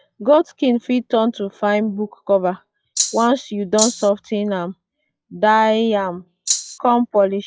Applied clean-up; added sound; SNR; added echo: classical method log-MMSE.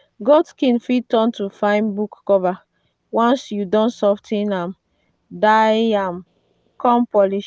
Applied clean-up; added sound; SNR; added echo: none; none; none; none.